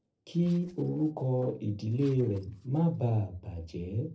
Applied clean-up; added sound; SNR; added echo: neural separator model SepFormer DNS4.